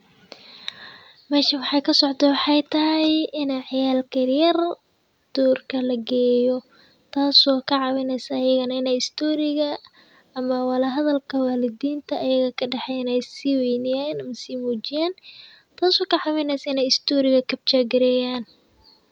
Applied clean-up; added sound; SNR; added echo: none; none; none; none.